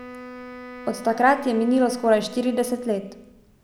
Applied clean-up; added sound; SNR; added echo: none; Wind instrument, woodwind instrument; 17 dB; none.